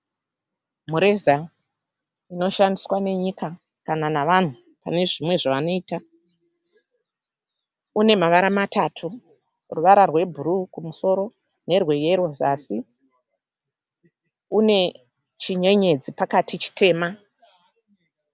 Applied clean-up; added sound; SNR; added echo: none; none; none; none.